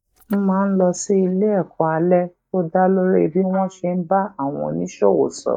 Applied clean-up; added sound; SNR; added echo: neural mask model DeepFilterNet 3.